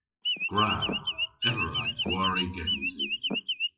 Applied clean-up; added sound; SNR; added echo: classical method WPE with log-MMSE.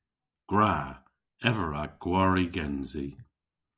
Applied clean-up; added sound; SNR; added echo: none; none; none; none.